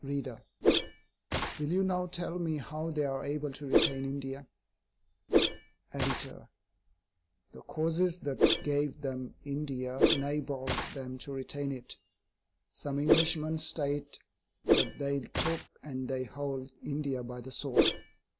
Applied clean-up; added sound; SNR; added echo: none; Whoosh, swoosh, swish; -2 dB; none.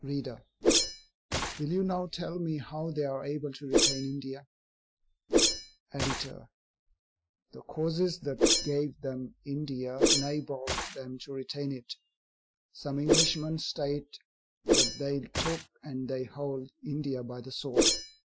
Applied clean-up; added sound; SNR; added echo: classical method Wiener filter.